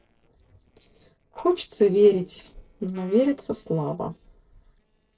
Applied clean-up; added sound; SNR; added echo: neural separator model SepFormer DNS4.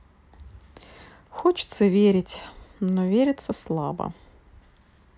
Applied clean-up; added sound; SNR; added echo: none; none; none; none.